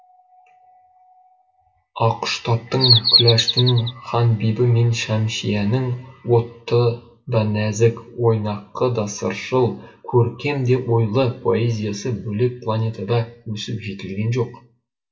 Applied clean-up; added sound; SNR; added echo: none; Bird vocalization, bird call, bird song; -3 dB; reverberation time 0.2 s.